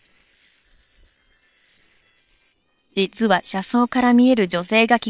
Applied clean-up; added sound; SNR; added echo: neural separator model SepFormer WHAM!.